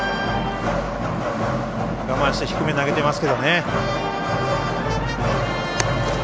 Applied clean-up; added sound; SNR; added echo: none; none; none; none.